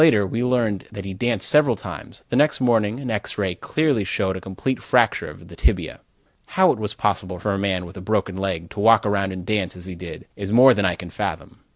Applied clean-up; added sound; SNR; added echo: none; none; none; none.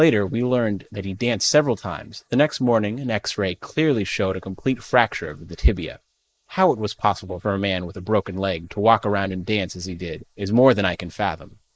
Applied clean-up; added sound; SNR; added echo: neural mask model Resemble Enhance denoiser.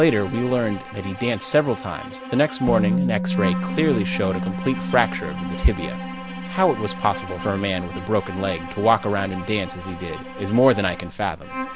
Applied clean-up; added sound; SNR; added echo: none; Musical instrument + Bowed string instrument; 6 dB; none.